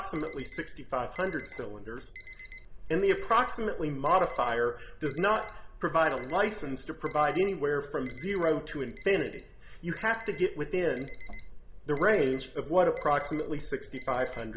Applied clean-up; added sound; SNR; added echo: none; Alarm; 14 dB; reverberation time 0.2 s.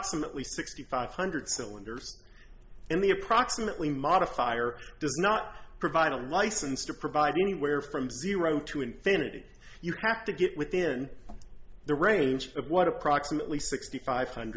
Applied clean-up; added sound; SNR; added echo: none; none; none; none.